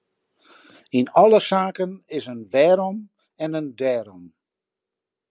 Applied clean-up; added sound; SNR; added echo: none; none; none; none.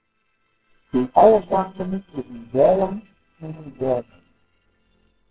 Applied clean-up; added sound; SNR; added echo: neural separator model SepFormer WHAMR!.